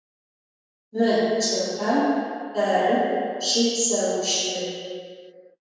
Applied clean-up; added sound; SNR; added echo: none; none; none; reverberation time 1.9 s.